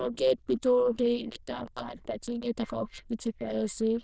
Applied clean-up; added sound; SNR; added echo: neural diffusion model UNIVERSE++.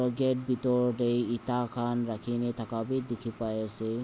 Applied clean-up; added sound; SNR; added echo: none; none; none; none.